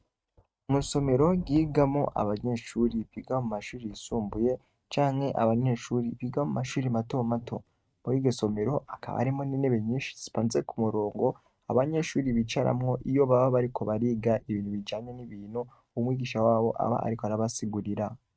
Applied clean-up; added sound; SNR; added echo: neural mask model RNNoise.